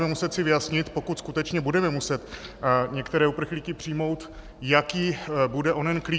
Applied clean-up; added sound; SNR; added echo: none; none; none; none.